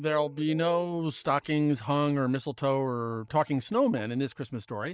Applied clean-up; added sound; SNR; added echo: neural mask model DeepFilterNet 3.